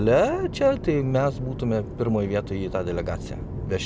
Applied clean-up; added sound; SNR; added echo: none; none; none; none.